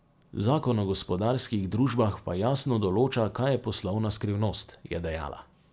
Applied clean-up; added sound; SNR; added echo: none; none; none; none.